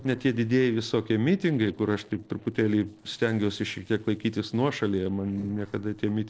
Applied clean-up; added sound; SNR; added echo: neural separator model SepFormer DNS4.